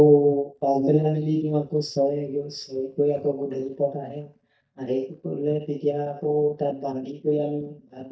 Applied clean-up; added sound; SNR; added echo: neural mask model DeepFilterNet 3.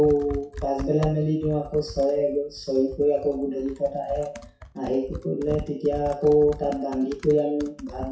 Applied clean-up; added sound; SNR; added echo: classical method WPE with log-MMSE.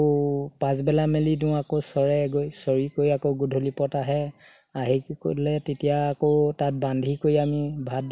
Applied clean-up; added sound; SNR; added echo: none; none; none; none.